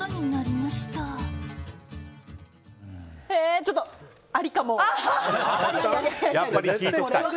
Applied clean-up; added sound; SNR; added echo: none; none; none; none.